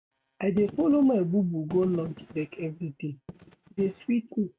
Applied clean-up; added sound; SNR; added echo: neural mask model RNNoise.